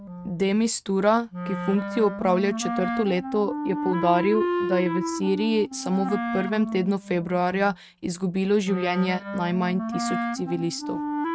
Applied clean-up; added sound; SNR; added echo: neural mask model RNNoise.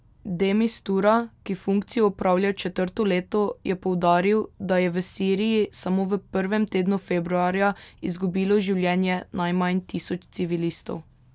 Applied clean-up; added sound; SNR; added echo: none; none; none; none.